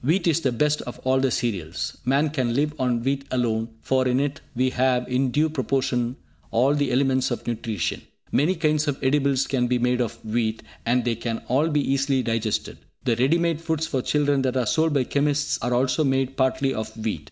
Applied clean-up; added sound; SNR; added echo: none; none; none; none.